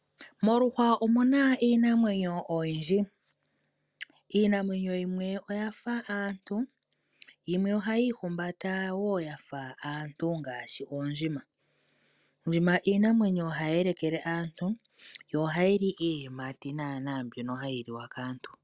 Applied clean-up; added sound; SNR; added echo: none; none; none; none.